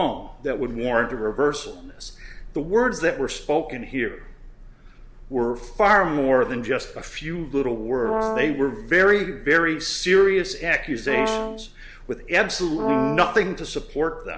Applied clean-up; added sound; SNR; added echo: none; Brass instrument; 5 dB; none.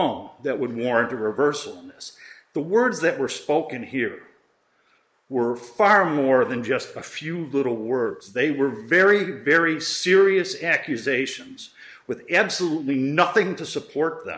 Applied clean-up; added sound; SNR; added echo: neural mask model Resemble Enhance denoiser.